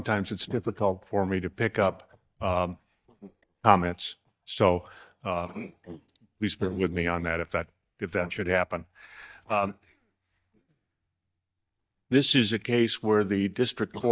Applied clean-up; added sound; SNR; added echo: neural mask model DeepFilterNet 3.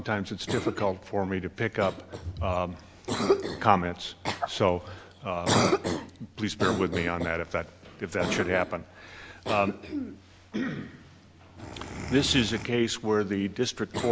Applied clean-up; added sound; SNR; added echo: none; Cough; 4 dB; none.